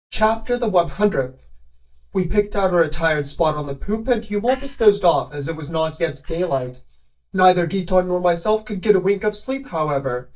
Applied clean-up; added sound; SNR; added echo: neural mask model DeepFilterNet 3.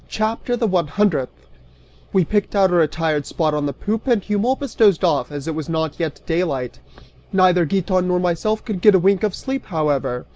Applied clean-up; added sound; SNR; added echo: none; none; none; none.